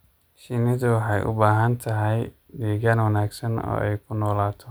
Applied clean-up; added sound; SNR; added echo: none; none; none; none.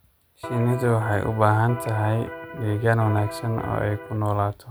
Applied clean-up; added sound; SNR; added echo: none; Electric guitar; 12 dB; none.